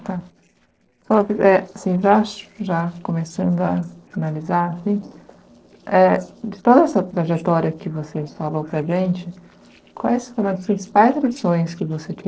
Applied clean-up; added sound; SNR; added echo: neural separator model SepFormer DNS4.